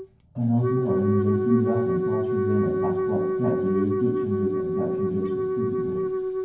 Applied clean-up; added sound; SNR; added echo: none; Wind instrument, woodwind instrument; -1 dB; reverberation time 0.9 s.